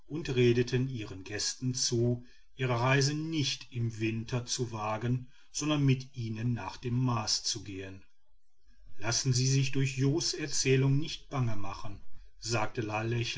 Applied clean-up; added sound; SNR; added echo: none; none; none; none.